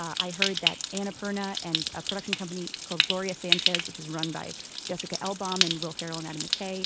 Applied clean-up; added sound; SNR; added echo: none; Stream; -3 dB; none.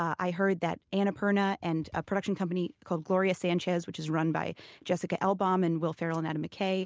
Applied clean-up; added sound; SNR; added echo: none; none; none; none.